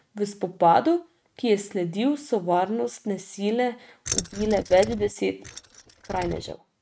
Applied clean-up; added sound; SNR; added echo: neural mask model RNNoise.